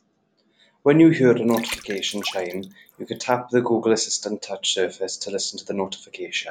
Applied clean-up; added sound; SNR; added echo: none; Water; 18 dB; none.